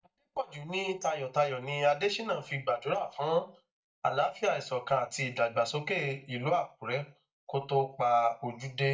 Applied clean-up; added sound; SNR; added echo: neural mask model DeepFilterNet 3.